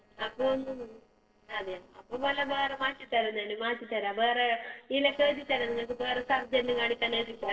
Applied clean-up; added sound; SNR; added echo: neural separator model SepFormer DNS4.